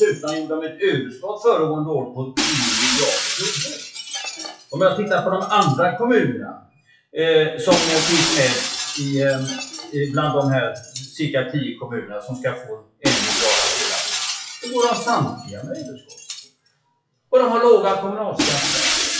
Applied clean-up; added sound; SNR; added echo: classical method WPE with log-MMSE.